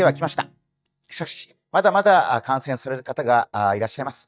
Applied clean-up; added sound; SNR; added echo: neural mask model DeepFilterNet 3.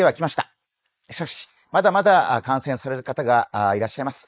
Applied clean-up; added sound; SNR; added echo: neural mask model Resemble Enhance denoiser.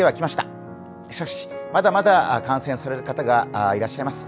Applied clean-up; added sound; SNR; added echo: none; none; none; none.